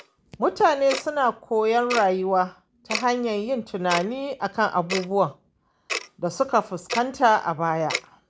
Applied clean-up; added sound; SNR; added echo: none; Tick-tock; 12 dB; none.